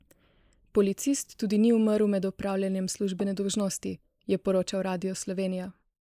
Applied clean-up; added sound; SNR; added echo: neural mask model Resemble Enhance denoiser.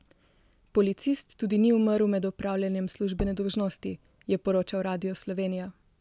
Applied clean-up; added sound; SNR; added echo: none; Tap / Bass drum; 12 dB; none.